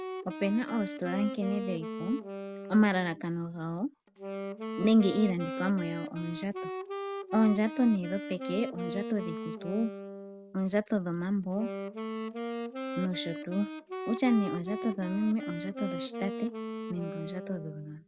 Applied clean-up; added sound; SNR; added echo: none; Wind instrument, woodwind instrument; 7 dB; none.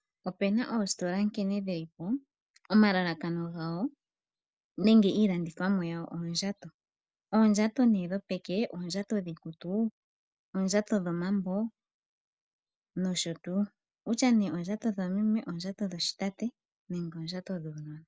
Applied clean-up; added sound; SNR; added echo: none; none; none; none.